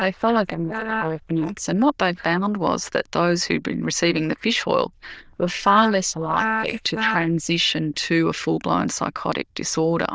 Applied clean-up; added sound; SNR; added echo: neural diffusion model UNIVERSE++.